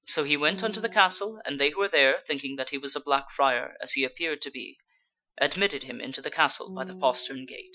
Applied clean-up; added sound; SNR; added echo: classical method Wiener filter.